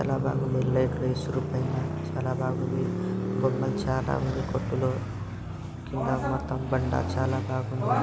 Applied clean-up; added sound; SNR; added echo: none; Motorcycle; 2 dB; none.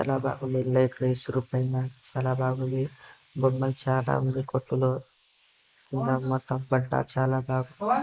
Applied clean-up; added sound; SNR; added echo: neural mask model Resemble Enhance denoiser.